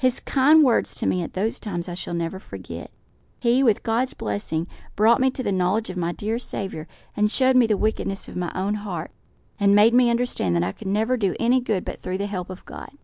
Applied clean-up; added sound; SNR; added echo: none; none; none; none.